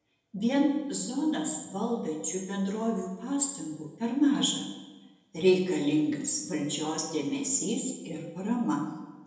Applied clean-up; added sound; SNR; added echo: none; none; none; reverberation time 0.9 s.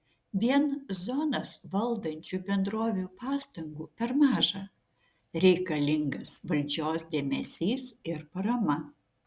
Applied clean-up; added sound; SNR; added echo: none; none; none; none.